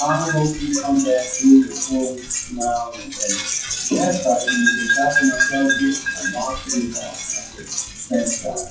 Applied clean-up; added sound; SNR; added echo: classical method WPE with log-MMSE.